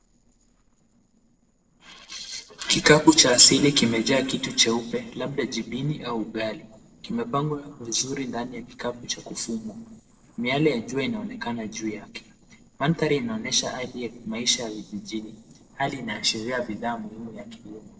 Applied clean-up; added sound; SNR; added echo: neural separator model SepFormer DNS4.